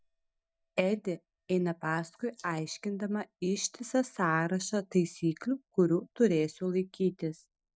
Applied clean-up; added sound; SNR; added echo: neural mask model DeepFilterNet 3.